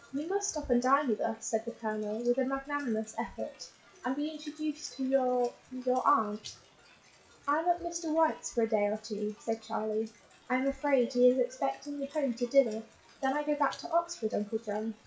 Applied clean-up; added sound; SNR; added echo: classical method WPE with log-MMSE.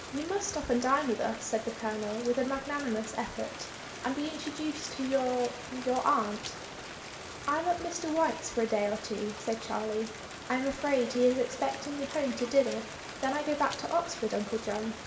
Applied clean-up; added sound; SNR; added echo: none; Rain; 11 dB; reverberation time 0.7 s.